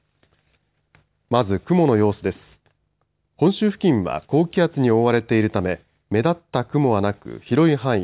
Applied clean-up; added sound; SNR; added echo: none; none; none; none.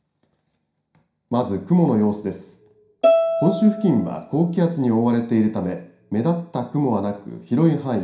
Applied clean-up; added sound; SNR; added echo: none; Bowed string instrument; 1 dB; reverberation time 0.5 s.